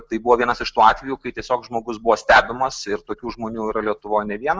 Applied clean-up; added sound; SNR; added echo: none; none; none; none.